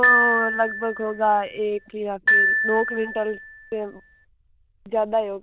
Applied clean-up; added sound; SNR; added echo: neural diffusion model UNIVERSE++.